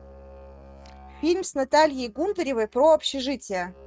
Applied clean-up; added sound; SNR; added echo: neural mask model RNNoise.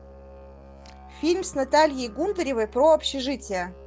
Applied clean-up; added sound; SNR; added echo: none; Musical instrument; 20 dB; none.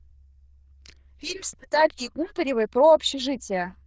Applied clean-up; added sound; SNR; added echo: neural diffusion model UNIVERSE++.